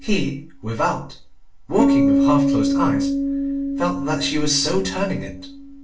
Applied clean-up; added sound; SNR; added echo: none; Bass guitar; -1 dB; reverberation time 0.3 s.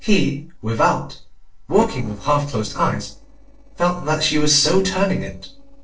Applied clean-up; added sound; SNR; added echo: neural separator model SepFormer DNS4.